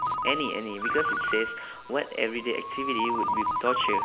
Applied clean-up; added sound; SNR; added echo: none; Ringtone; -1 dB; none.